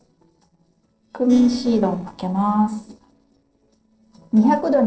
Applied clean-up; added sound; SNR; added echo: neural separator model SepFormer DNS4.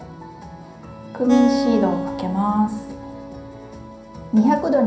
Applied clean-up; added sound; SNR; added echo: none; Acoustic guitar; 7 dB; reverberation time 0.6 s.